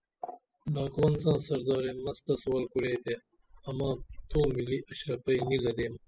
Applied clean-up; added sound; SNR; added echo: classical method spectral subtraction.